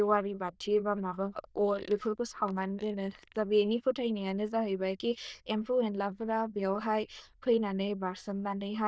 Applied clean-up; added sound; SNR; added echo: neural diffusion model UNIVERSE++.